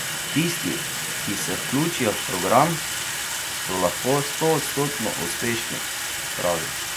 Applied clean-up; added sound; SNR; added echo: none; Sink (filling or washing) / Water tap, faucet; 2 dB; none.